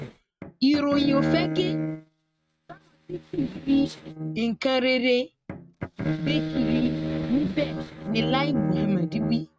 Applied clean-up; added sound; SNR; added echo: neural mask model RNNoise.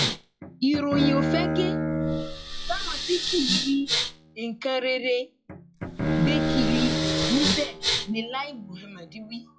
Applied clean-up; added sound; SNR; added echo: classical method log-MMSE.